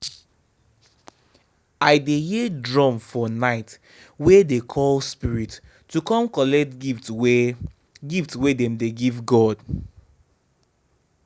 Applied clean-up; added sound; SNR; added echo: none; none; none; none.